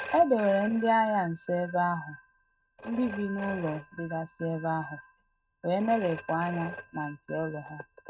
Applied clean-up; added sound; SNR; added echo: neural mask model RNNoise.